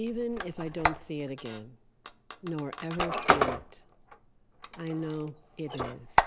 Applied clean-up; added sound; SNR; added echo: none; Squeak; -4 dB; none.